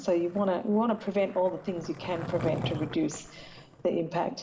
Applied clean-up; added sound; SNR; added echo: none; Skateboard; 10 dB; reverberation time 0.6 s.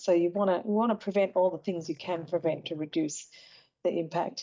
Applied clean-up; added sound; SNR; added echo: neural mask model DeepFilterNet 3.